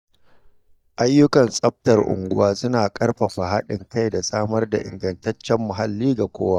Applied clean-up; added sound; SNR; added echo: neural mask model DeepFilterNet 3.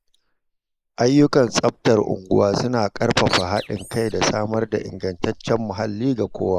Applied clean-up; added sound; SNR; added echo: neural mask model Resemble Enhance denoiser.